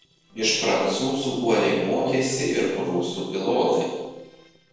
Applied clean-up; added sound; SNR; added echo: neural separator model SepFormer DNS4.